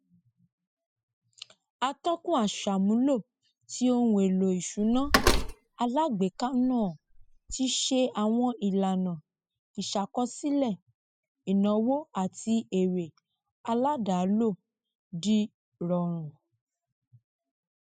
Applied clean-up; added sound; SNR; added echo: classical method spectral subtraction.